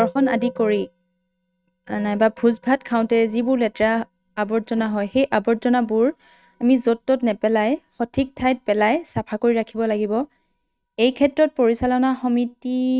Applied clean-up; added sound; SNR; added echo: neural mask model RNNoise.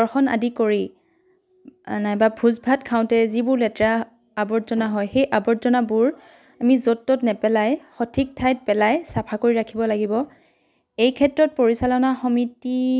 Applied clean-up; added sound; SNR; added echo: none; none; none; none.